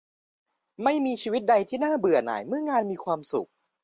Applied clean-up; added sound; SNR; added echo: none; none; none; none.